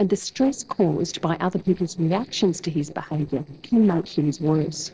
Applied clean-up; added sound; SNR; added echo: neural separator model SepFormer DNS4.